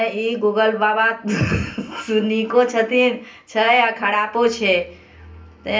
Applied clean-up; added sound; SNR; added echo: none; none; none; reverberation time 0.3 s.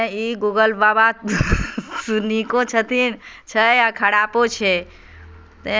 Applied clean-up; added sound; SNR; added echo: none; none; none; none.